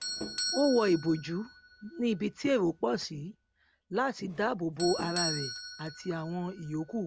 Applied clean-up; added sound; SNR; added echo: none; Doorbell; 9 dB; none.